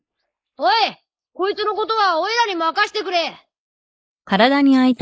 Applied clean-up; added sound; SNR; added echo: neural mask model Resemble Enhance denoiser.